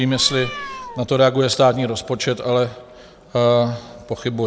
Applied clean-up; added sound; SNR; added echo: none; Meow; 14 dB; none.